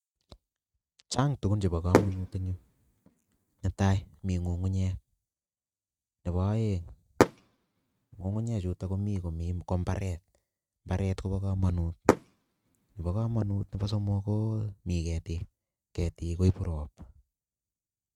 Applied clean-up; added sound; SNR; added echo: neural mask model RNNoise.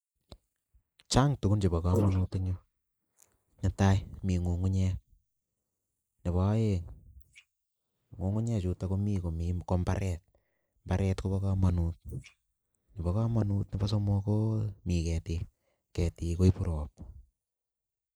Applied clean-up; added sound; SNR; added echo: neural mask model Resemble Enhance denoiser.